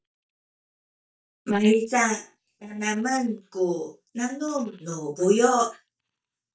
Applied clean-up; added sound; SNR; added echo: neural mask model DeepFilterNet 3.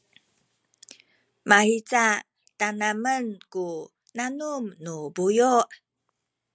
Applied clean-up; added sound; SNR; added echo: none; none; none; none.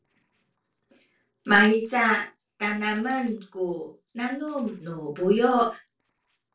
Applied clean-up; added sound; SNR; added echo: neural separator model SepFormer DNS4.